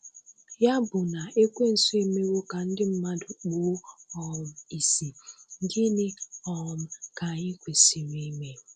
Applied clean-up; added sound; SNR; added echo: none; none; none; none.